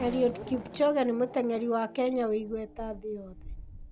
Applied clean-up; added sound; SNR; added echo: none; Race car, auto racing / Accelerating, revving, vroom; 14 dB; none.